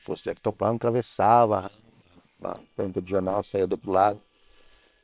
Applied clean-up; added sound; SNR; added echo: neural separator model SepFormer WHAM!.